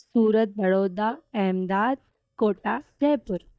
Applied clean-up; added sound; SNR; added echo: neural mask model DeepFilterNet 3.